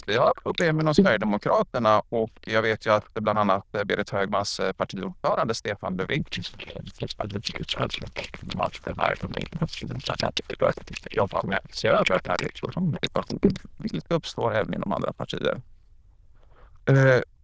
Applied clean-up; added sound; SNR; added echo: neural diffusion model UNIVERSE++.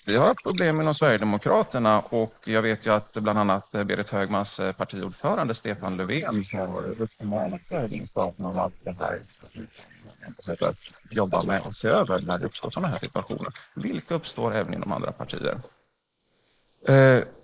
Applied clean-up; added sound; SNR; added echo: neural mask model Resemble Enhance denoiser.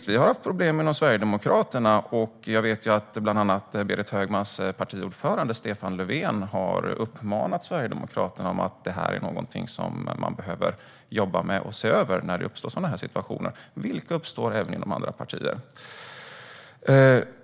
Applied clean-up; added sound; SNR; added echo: none; none; none; none.